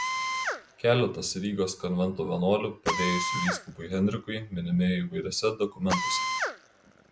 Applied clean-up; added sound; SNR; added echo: none; Drill; 5 dB; none.